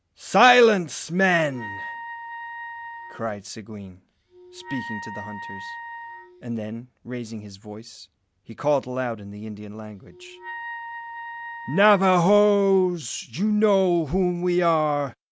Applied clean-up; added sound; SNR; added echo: none; Wind instrument, woodwind instrument; 14 dB; none.